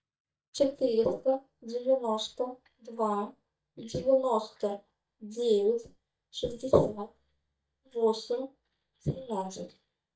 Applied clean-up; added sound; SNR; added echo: neural mask model DeepFilterNet 3.